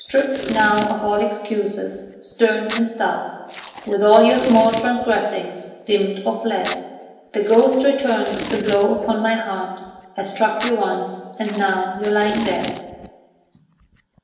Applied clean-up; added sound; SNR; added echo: none; Packing tape, duct tape; 12 dB; reverberation time 1.0 s.